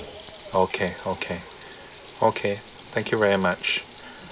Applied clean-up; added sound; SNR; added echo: none; Water tap, faucet; 13 dB; none.